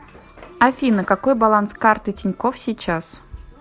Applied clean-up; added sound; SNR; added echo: none; none; none; none.